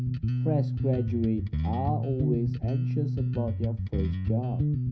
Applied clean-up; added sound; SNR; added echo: none; Bass guitar; -4 dB; reverberation time 0.5 s.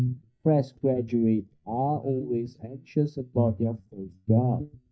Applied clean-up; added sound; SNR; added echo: neural mask model DeepFilterNet 3.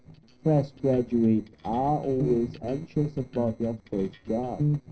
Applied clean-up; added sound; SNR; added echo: neural separator model SepFormer DNS4.